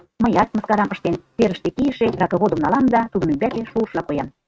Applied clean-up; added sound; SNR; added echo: neural mask model RNNoise.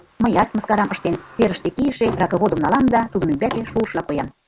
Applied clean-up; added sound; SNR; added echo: none; Sliding door; 17 dB; none.